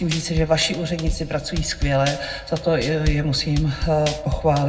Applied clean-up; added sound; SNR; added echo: none; Drum kit; 7 dB; reverberation time 0.3 s.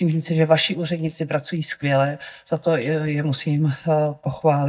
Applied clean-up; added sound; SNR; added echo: neural mask model DeepFilterNet 3.